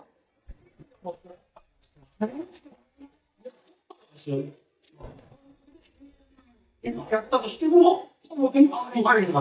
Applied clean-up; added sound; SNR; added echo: neural mask model DeepFilterNet 3.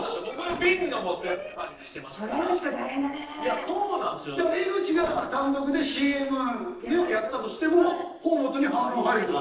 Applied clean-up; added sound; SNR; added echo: neural separator model SepFormer DNS4.